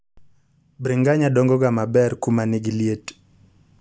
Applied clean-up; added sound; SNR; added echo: none; none; none; none.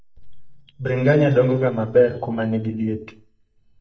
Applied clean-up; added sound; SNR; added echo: neural mask model DeepFilterNet 3.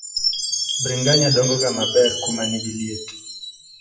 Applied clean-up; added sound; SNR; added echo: classical method WPE with log-MMSE.